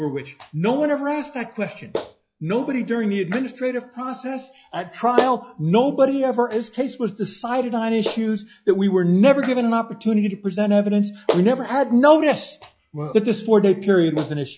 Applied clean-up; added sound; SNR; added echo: classical method log-MMSE.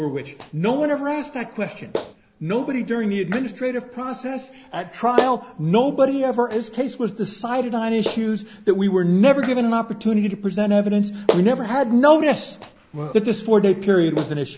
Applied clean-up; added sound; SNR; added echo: none; Clapping; 12 dB; none.